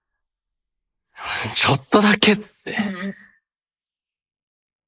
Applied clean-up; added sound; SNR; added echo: neural mask model Resemble Enhance denoiser.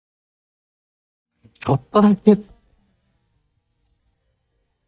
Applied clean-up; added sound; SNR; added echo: neural mask model DeepFilterNet 3.